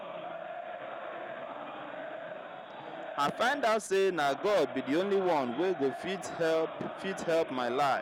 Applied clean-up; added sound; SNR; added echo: none; Crowd; 9 dB; none.